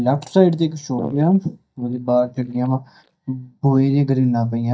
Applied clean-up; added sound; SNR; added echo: neural mask model DeepFilterNet 3.